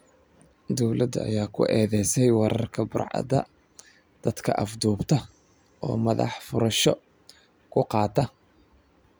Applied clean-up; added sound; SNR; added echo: none; none; none; none.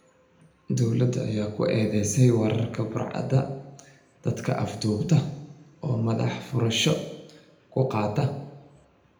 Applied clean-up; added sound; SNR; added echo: none; none; none; reverberation time 0.8 s.